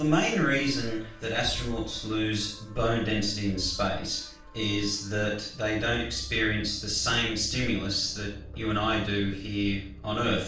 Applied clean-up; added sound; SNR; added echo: none; none; none; reverberation time 0.5 s.